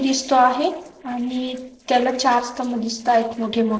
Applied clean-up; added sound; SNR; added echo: neural separator model SepFormer DNS4.